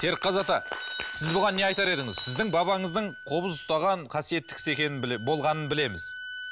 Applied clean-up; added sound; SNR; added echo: none; Wind instrument, woodwind instrument + Bird; 13 dB; none.